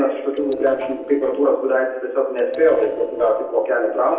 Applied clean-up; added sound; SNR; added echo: neural separator model SepFormer DNS4.